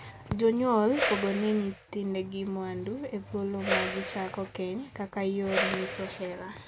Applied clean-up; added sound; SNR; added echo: none; Whoosh, swoosh, swish; 3 dB; none.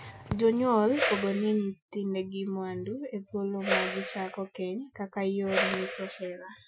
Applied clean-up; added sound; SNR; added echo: classical method Wiener filter.